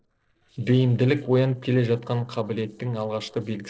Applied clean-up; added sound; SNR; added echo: neural separator model SepFormer DNS4.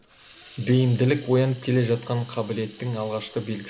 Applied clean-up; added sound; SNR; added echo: none; Hiss; 19 dB; none.